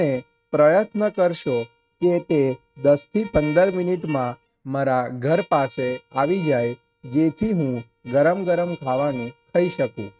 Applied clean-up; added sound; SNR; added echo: neural mask model RNNoise.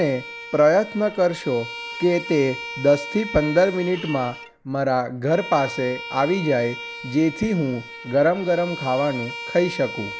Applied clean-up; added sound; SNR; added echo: none; Bowed string instrument; 13 dB; none.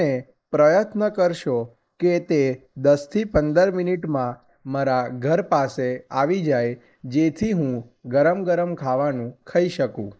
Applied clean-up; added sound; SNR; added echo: neural mask model Resemble Enhance denoiser.